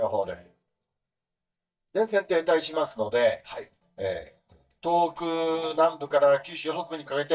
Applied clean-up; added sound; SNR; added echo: neural mask model DeepFilterNet 3.